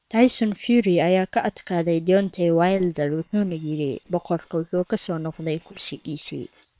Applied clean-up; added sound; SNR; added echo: neural separator model SepFormer WHAM!.